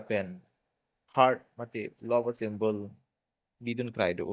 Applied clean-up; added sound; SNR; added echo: neural mask model DeepFilterNet 3.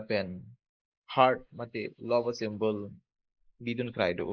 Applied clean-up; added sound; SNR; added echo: neural mask model Resemble Enhance denoiser.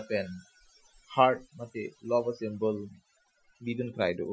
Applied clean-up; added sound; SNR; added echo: classical method Wiener filter.